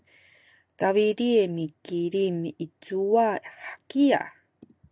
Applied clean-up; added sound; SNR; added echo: none; none; none; none.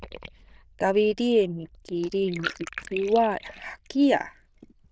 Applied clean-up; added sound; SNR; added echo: neural diffusion model UNIVERSE++.